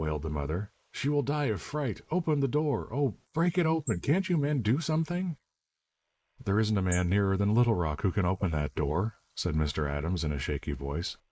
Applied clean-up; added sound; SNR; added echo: neural mask model Resemble Enhance denoiser.